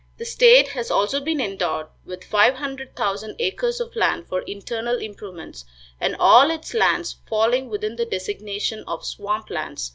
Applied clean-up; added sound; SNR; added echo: none; none; none; none.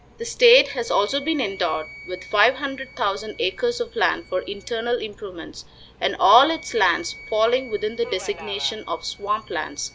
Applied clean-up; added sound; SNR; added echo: none; Subway, metro, underground + Wind instrument, woodwind instrument; 20 dB; none.